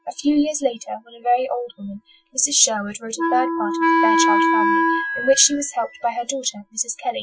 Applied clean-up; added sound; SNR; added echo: classical method Wiener filter.